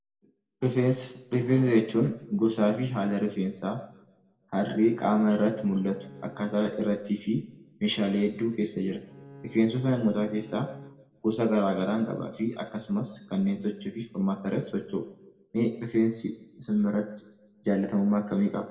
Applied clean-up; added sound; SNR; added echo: none; Bowed string instrument; 20 dB; reverberation time 0.6 s.